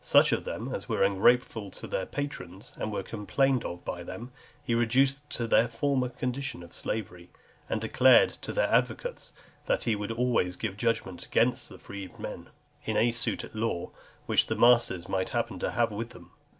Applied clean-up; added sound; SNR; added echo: none; none; none; none.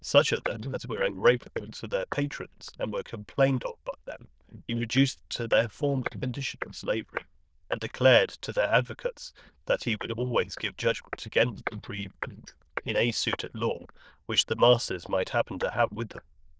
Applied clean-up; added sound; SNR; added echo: neural diffusion model UNIVERSE++.